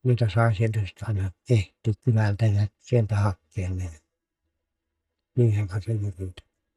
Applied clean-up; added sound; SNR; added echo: neural mask model DeepFilterNet 3.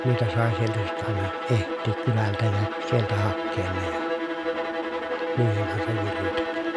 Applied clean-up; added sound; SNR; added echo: none; Bowed string instrument; 1 dB; none.